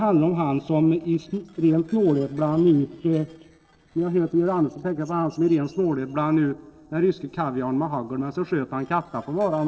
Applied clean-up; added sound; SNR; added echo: neural separator model SepFormer DNS4.